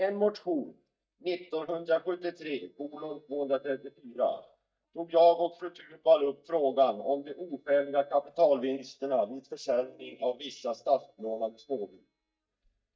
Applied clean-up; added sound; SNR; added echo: neural mask model DeepFilterNet 3.